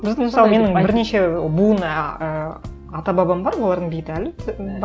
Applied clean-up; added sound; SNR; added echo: none; none; none; none.